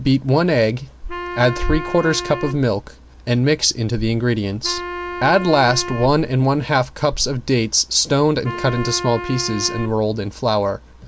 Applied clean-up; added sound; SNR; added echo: none; Wind instrument, woodwind instrument; 12 dB; none.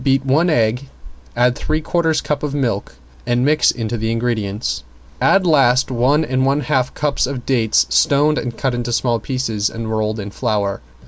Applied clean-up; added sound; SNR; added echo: none; none; none; none.